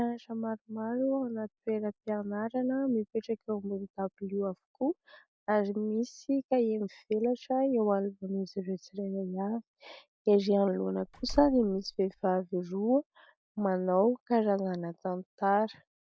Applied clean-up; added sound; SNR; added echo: none; Slam; 13 dB; none.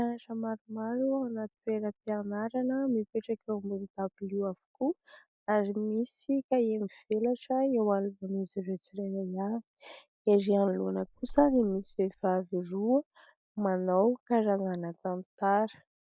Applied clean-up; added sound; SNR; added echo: neural mask model Resemble Enhance denoiser.